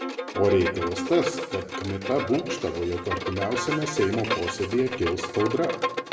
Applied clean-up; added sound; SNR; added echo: none; Bowed string instrument; 5 dB; reverberation time 0.9 s.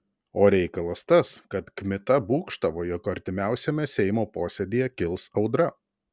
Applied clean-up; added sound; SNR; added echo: none; none; none; none.